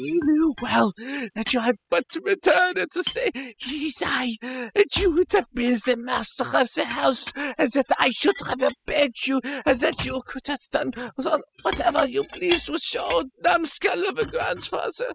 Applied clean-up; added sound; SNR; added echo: classical method spectral subtraction.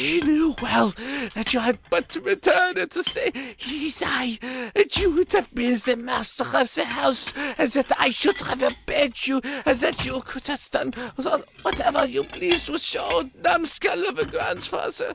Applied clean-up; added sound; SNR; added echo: none; Chink, clink; 15 dB; none.